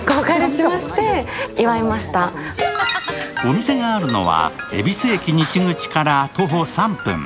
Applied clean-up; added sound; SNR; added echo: none; Traffic noise, roadway noise; 18 dB; none.